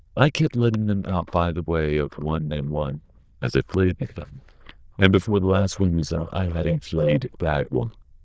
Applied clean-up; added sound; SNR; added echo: neural diffusion model UNIVERSE++.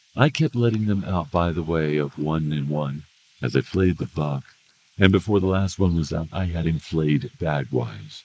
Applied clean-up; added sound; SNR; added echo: neural mask model Resemble Enhance denoiser.